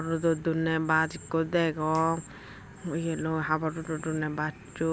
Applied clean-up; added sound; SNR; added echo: none; none; none; none.